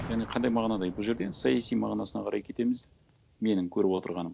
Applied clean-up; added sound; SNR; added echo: none; Boom; 17 dB; none.